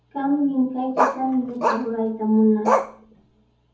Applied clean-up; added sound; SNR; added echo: none; Bark; 2 dB; reverberation time 0.7 s.